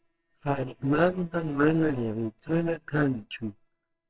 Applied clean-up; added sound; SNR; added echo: neural separator model SepFormer WHAMR!.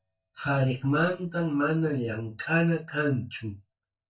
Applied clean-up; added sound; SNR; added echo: neural mask model DeepFilterNet 3.